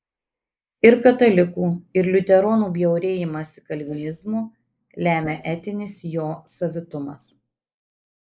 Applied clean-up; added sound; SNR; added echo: neural mask model Resemble Enhance denoiser.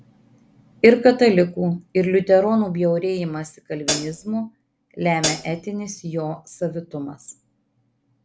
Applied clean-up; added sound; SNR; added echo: none; Hi-hat; 4 dB; none.